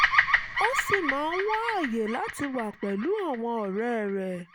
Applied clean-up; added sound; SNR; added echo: none; Bird vocalization, bird call, bird song; 0 dB; none.